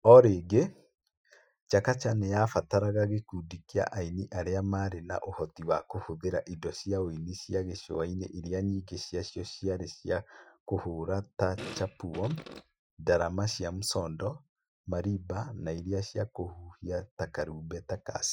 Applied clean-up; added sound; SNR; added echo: classical method Wiener filter.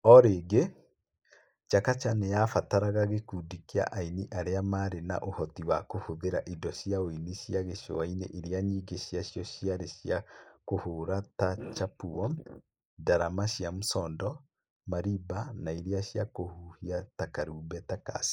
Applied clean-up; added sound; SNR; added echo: neural mask model Resemble Enhance denoiser.